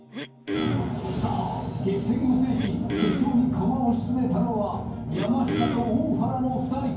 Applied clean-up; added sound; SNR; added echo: none; Cough; 7 dB; reverberation time 0.9 s.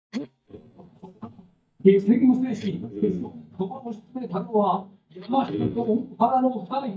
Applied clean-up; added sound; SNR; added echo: neural mask model DeepFilterNet 3.